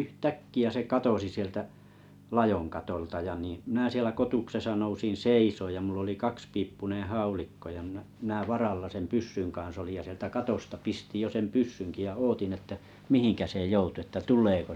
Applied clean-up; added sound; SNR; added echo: none; none; none; none.